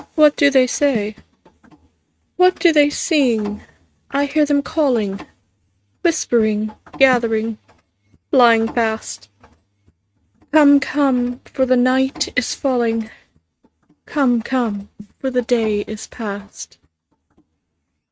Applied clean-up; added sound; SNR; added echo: neural mask model RNNoise.